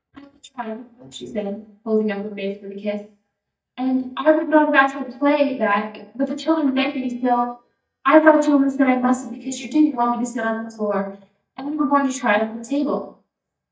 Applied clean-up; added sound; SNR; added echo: neural mask model DeepFilterNet 3.